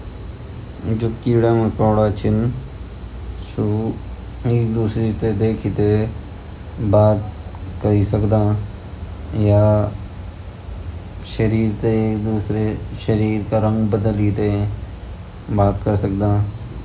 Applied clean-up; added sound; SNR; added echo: none; none; none; none.